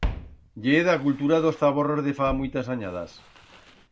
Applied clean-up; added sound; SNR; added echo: none; Walk, footsteps; 12 dB; none.